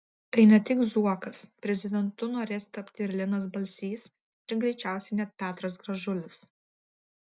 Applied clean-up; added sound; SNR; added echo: none; none; none; none.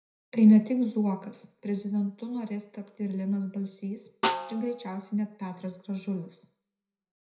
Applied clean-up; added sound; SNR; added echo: none; Snare drum; 8 dB; reverberation time 0.5 s.